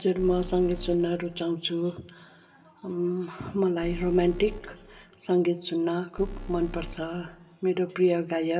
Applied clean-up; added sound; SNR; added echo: none; Alarm; 12 dB; reverberation time 0.6 s.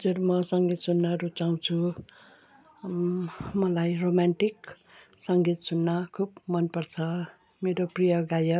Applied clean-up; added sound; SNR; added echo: none; none; none; none.